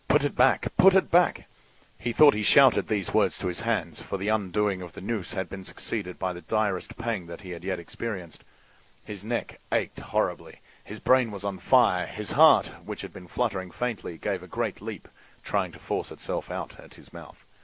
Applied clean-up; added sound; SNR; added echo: none; none; none; none.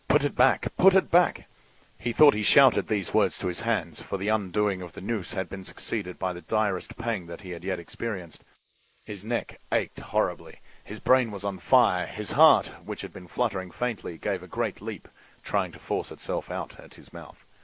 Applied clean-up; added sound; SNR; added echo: neural mask model Resemble Enhance denoiser.